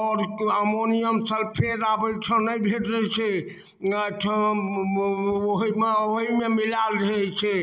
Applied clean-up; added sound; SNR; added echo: none; none; none; none.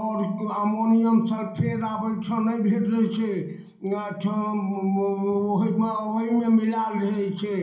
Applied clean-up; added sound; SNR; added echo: none; none; none; reverberation time 0.6 s.